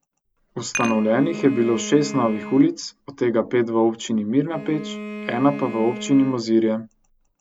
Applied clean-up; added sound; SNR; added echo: none; Dishes, pots, and pans + Bowed string instrument; 13 dB; none.